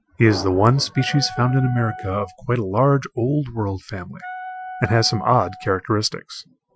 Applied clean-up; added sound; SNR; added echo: classical method Wiener filter.